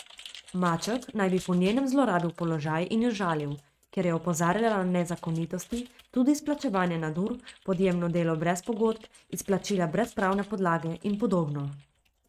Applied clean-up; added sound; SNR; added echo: neural mask model RNNoise.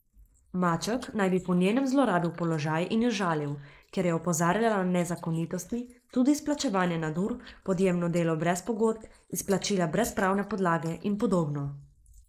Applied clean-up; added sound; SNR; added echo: neural mask model Resemble Enhance denoiser.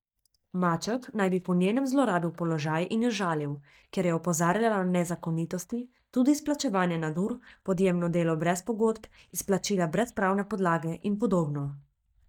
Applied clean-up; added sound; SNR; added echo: neural mask model DeepFilterNet 3.